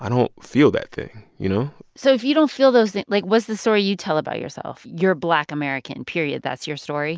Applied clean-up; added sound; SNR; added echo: none; none; none; none.